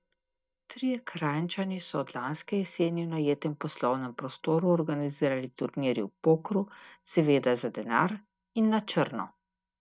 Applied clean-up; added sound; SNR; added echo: neural mask model DeepFilterNet 3.